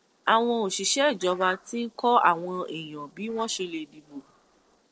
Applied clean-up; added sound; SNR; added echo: neural separator model SepFormer DNS4.